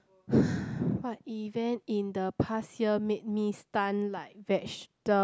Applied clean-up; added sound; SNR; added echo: none; none; none; none.